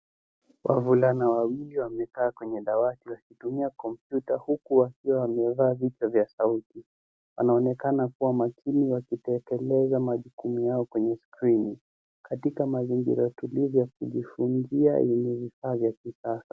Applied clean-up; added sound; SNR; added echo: none; none; none; none.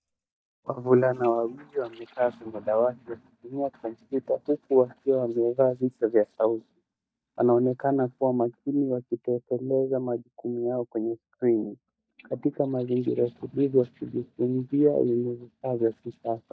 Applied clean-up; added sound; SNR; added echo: neural mask model DeepFilterNet 3.